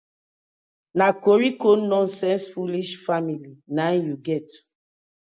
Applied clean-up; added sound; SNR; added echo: none; none; none; none.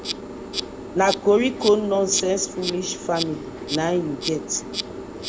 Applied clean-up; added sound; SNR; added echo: none; Insect; 8 dB; none.